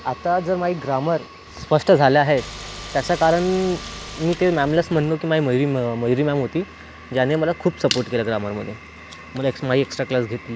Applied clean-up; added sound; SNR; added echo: none; Car; 14 dB; none.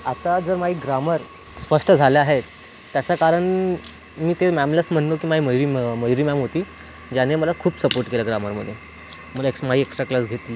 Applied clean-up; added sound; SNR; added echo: none; none; none; none.